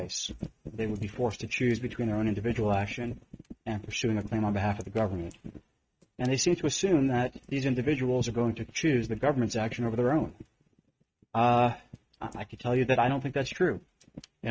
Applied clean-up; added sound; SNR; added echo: neural mask model RNNoise.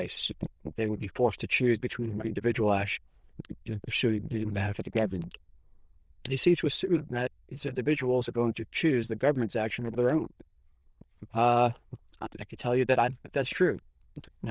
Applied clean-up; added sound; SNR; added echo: neural diffusion model UNIVERSE++.